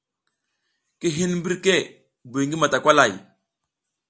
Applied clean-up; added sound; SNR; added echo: none; none; none; none.